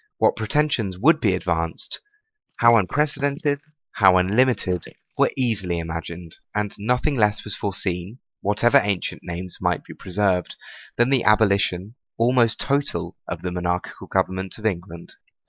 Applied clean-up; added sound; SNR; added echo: neural mask model Resemble Enhance denoiser.